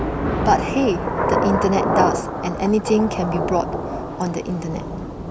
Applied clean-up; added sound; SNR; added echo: none; Thunder / Rain; 1 dB; none.